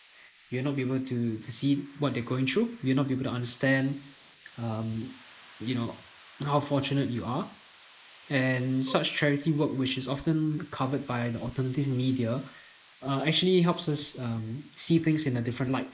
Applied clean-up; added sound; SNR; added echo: neural mask model Resemble Enhance denoiser.